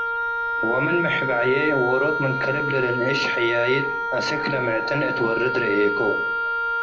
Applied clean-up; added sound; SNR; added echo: none; Wind instrument, woodwind instrument; 1 dB; reverberation time 0.5 s.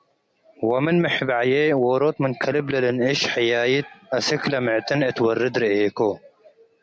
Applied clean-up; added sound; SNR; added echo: none; none; none; none.